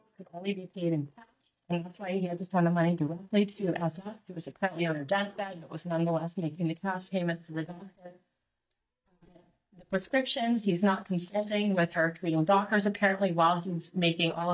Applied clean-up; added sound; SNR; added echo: neural mask model DeepFilterNet 3.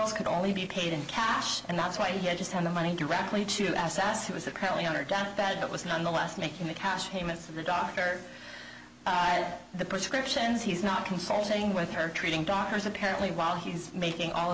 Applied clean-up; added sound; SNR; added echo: none; none; none; none.